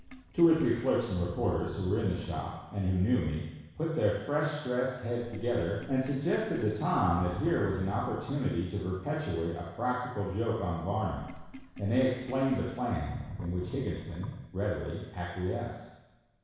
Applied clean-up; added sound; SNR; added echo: none; Sink (filling or washing); 16 dB; reverberation time 1.1 s.